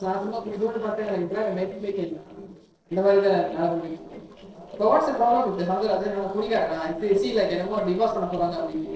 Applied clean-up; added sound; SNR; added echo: neural separator model SepFormer DNS4.